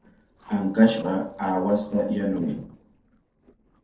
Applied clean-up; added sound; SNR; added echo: neural separator model SepFormer DNS4.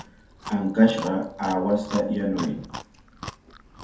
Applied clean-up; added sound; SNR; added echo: none; Chewing, mastication; 15 dB; reverberation time 0.6 s.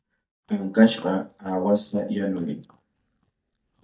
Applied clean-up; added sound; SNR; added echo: neural mask model DeepFilterNet 3.